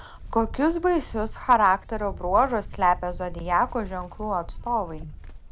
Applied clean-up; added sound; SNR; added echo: none; Livestock, farm animals, working animals; 11 dB; none.